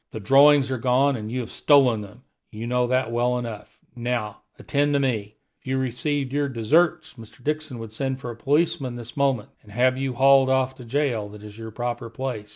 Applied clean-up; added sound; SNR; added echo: none; none; none; none.